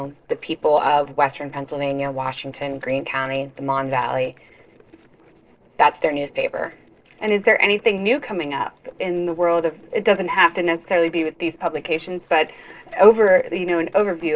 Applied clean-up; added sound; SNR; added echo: neural separator model SepFormer DNS4.